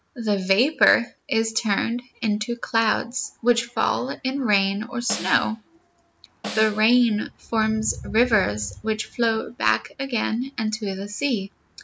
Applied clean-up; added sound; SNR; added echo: none; Snare drum; 14 dB; none.